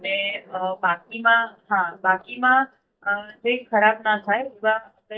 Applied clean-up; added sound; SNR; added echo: neural mask model DeepFilterNet 3.